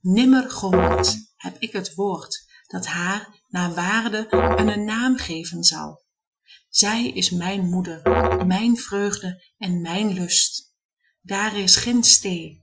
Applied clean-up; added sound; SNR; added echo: classical method Wiener filter.